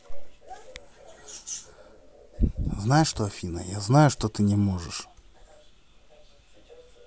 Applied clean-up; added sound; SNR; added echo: none; none; none; none.